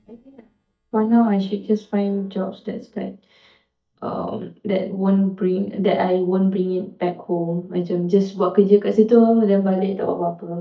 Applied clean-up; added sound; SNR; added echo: neural mask model DeepFilterNet 3.